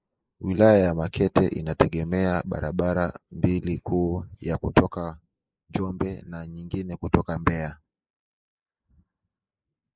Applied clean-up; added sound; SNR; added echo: neural mask model Resemble Enhance denoiser.